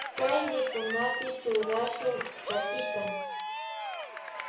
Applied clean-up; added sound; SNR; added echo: none; Cheering; 3 dB; reverberation time 0.6 s.